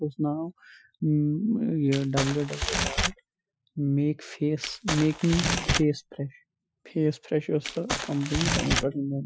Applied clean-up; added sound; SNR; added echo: classical method Wiener filter.